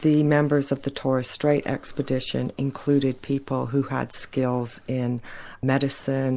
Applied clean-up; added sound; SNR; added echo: none; none; none; none.